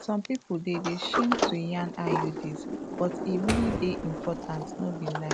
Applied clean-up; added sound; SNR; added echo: none; Door + Sliding door; 1 dB; none.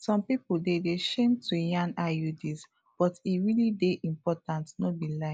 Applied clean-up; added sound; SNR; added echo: none; none; none; none.